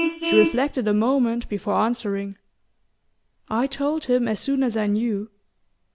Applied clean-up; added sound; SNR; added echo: none; Vehicle horn, car horn, honking; 9 dB; none.